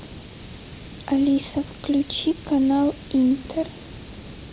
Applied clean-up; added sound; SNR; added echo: none; Hiss; 15 dB; none.